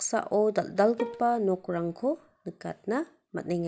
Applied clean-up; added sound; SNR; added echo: none; Bowed string instrument; 14 dB; none.